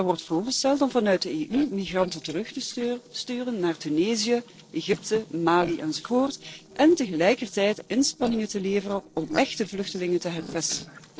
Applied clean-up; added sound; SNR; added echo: neural separator model SepFormer DNS4.